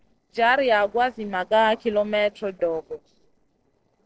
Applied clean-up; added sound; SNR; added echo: neural separator model SepFormer DNS4.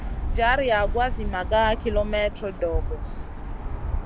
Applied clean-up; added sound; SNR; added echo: none; Bird; 2 dB; none.